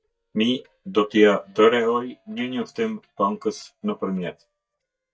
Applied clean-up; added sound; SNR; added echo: neural mask model DeepFilterNet 3.